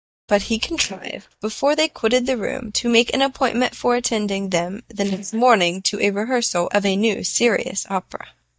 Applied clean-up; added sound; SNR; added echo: neural mask model DeepFilterNet 3.